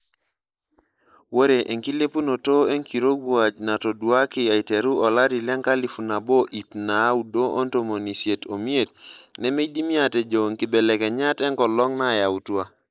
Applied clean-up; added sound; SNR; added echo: neural mask model Resemble Enhance denoiser.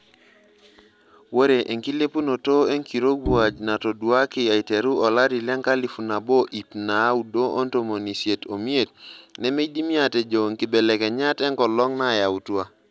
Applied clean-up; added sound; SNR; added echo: none; Bowed string instrument; 8 dB; none.